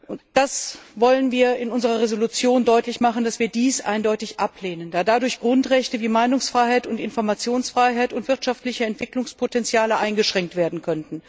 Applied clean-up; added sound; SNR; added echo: none; none; none; none.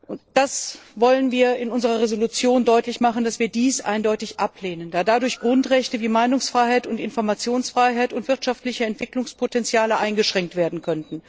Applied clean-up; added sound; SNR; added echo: neural separator model SepFormer DNS4.